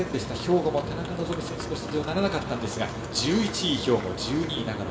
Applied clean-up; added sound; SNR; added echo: none; none; none; reverberation time 1.7 s.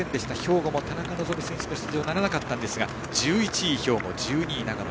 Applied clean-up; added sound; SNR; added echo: none; none; none; none.